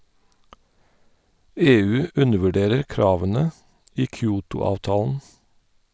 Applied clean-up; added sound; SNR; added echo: none; none; none; none.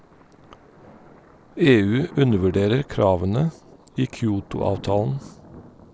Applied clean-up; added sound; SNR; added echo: none; Thunder; 20 dB; none.